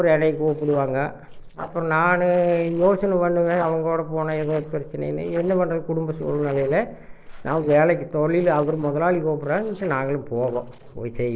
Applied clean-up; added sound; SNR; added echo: neural separator model SepFormer DNS4.